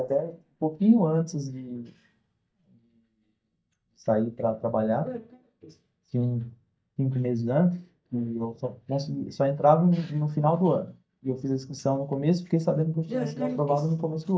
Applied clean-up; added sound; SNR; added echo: neural mask model DeepFilterNet 3.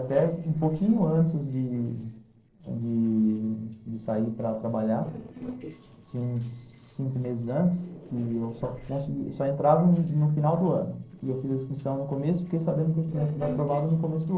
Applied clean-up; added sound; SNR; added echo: neural separator model SepFormer DNS4.